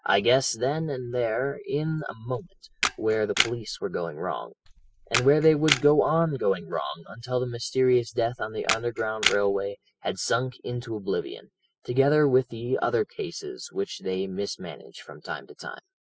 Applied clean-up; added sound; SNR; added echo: classical method spectral subtraction.